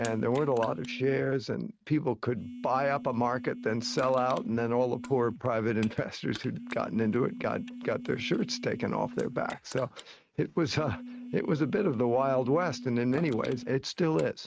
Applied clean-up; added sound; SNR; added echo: neural mask model RNNoise.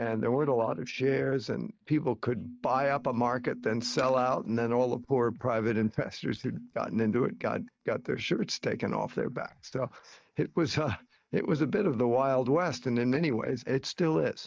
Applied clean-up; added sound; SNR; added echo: neural mask model DeepFilterNet 3.